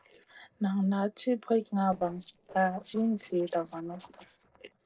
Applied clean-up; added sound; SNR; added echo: neural separator model SepFormer DNS4.